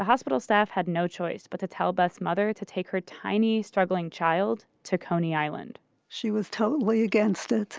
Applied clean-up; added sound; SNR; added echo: none; none; none; none.